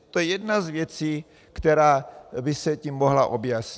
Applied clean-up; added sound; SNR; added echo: none; none; none; none.